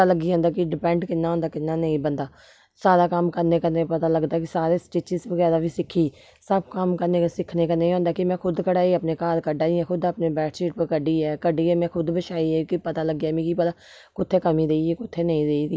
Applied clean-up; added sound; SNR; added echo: none; none; none; none.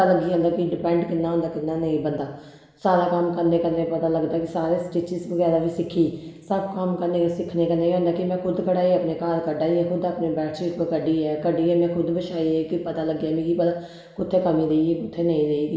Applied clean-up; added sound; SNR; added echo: none; none; none; reverberation time 1.3 s.